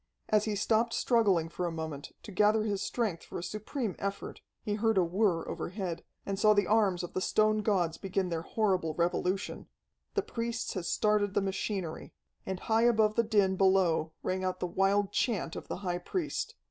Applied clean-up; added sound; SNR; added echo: none; none; none; none.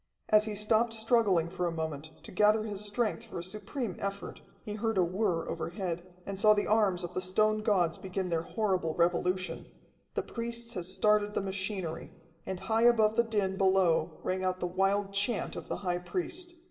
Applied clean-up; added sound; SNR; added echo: none; none; none; reverberation time 1.0 s.